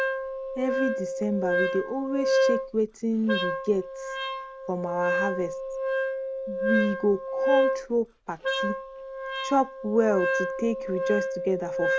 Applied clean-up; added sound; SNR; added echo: none; Wind instrument, woodwind instrument; -1 dB; none.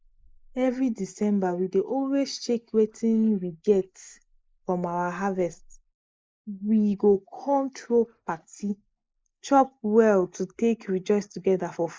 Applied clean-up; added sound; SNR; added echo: neural mask model Resemble Enhance denoiser.